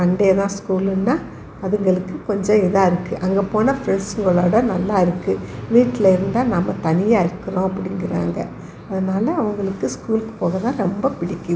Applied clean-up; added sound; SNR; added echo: none; none; none; none.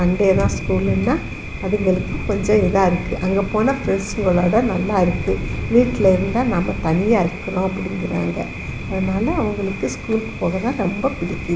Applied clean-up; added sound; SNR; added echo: none; Thunder; 8 dB; none.